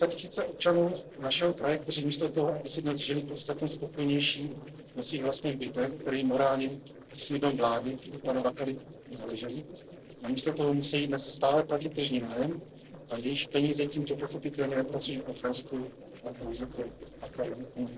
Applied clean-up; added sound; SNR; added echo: neural separator model SepFormer DNS4.